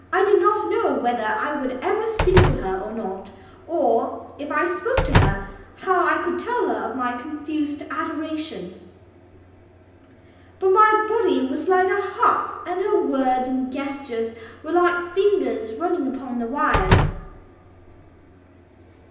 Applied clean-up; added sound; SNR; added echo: none; Slam; 1 dB; reverberation time 0.9 s.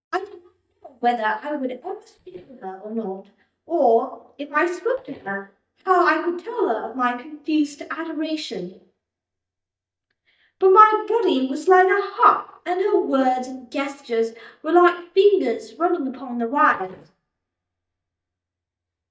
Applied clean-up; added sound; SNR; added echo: neural mask model DeepFilterNet 3.